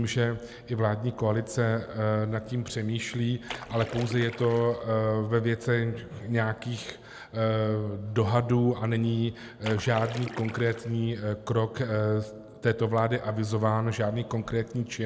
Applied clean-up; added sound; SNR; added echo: none; Splash, splatter; 14 dB; none.